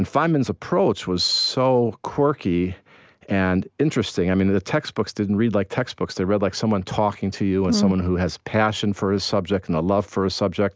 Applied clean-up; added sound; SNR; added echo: none; none; none; none.